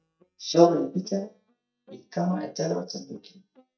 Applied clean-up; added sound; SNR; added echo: neural mask model DeepFilterNet 3.